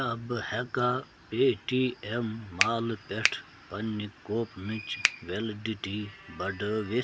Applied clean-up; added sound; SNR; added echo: none; Finger snapping; -2 dB; none.